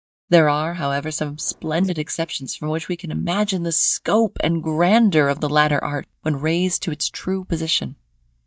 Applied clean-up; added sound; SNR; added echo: neural mask model DeepFilterNet 3.